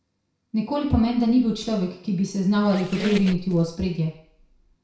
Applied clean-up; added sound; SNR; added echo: none; Squeak; 11 dB; reverberation time 0.6 s.